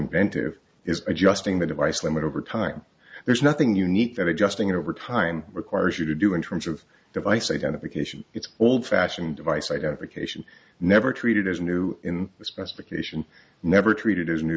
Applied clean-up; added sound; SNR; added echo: none; none; none; none.